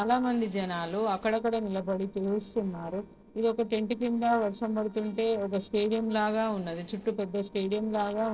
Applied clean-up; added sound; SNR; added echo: neural separator model SepFormer DNS4.